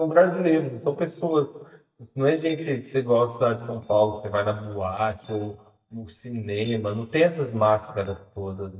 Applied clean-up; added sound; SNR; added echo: neural mask model DeepFilterNet 3.